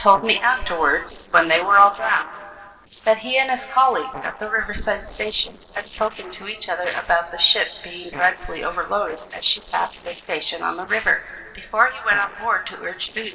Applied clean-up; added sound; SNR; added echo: neural separator model SepFormer DNS4.